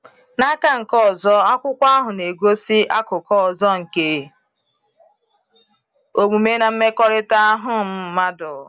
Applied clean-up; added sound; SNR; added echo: none; none; none; none.